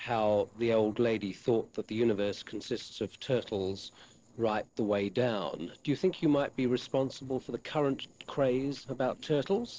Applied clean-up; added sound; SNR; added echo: neural separator model SepFormer DNS4.